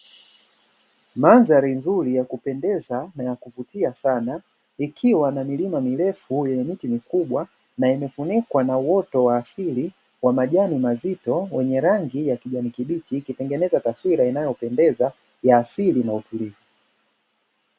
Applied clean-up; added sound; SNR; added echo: none; none; none; none.